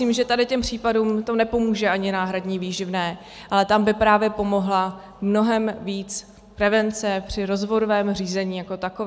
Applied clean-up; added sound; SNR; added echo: none; none; none; none.